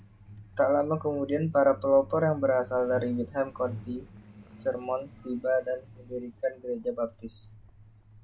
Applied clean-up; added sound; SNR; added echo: none; Truck; 17 dB; none.